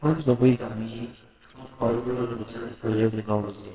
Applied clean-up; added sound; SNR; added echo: neural separator model SepFormer WHAMR!.